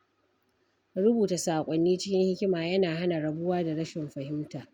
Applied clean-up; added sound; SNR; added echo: none; none; none; none.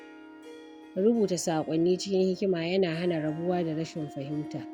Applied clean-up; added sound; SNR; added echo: none; Harp; 17 dB; none.